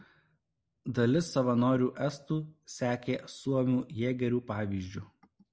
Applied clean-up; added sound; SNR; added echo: none; none; none; none.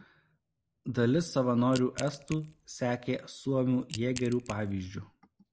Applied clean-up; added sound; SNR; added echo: none; Crack / Crushing; 15 dB; none.